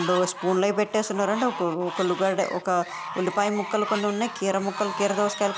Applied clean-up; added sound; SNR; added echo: none; Fowl; 11 dB; none.